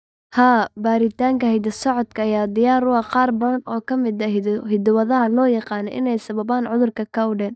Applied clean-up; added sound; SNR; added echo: neural mask model DeepFilterNet 3.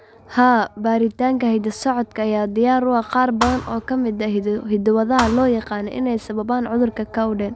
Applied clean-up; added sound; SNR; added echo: none; Thump, thud; 10 dB; none.